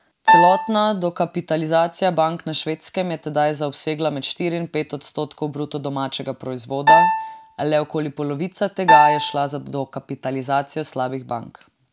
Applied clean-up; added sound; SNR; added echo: none; Piano; -4 dB; none.